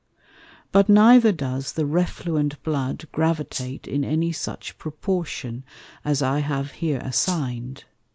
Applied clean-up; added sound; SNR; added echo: neural mask model Resemble Enhance denoiser.